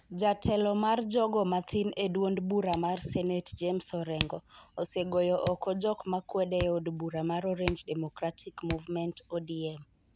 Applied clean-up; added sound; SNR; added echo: none; Hands; 10 dB; none.